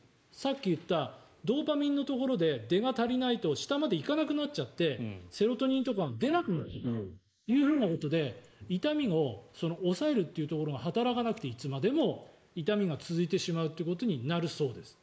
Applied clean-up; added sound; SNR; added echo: neural mask model Resemble Enhance denoiser.